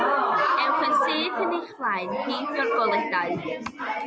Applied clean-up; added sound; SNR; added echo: none; none; none; none.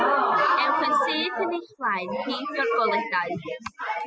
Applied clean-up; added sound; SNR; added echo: classical method spectral subtraction.